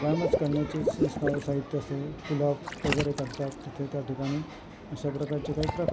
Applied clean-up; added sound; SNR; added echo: none; Water / Liquid; 4 dB; none.